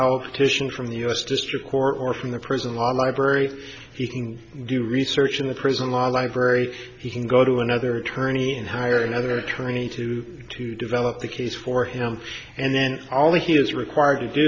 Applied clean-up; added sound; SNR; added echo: none; none; none; none.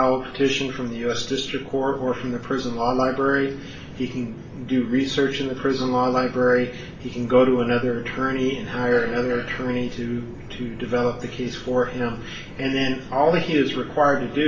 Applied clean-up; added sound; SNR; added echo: none; Train; 17 dB; reverberation time 0.3 s.